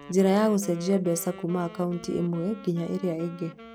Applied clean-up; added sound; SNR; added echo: none; Wind instrument, woodwind instrument; 18 dB; none.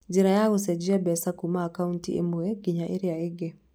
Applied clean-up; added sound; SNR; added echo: none; none; none; none.